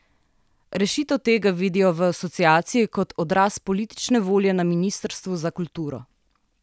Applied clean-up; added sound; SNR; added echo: none; none; none; none.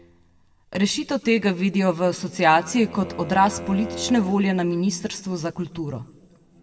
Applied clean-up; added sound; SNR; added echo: none; Bowed string instrument; 17 dB; reverberation time 1.7 s.